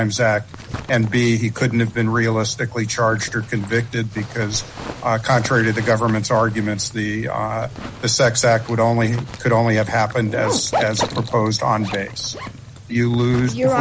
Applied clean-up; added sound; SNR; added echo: none; Zipper (clothing); 13 dB; none.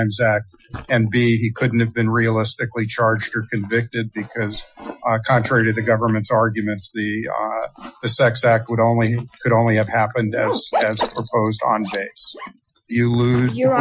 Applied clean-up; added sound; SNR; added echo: classical method Wiener filter.